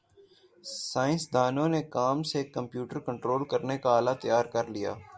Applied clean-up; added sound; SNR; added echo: none; none; none; none.